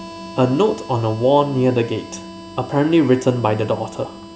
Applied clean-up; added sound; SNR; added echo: none; Harmonica; 18 dB; none.